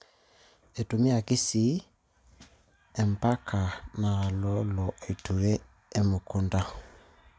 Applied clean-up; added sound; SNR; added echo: none; none; none; none.